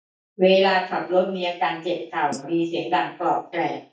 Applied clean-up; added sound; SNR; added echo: neural mask model DeepFilterNet 3.